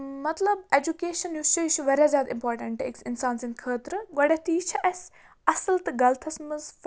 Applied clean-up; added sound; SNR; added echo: none; none; none; none.